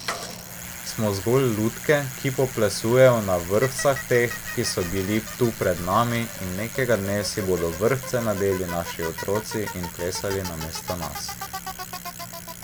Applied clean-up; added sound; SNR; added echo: none; Bicycle; 10 dB; none.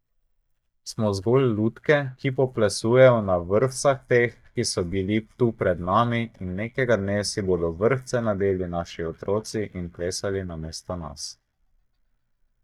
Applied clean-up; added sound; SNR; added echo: neural mask model DeepFilterNet 3.